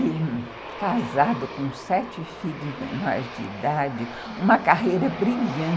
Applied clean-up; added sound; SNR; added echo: none; Aircraft; 12 dB; none.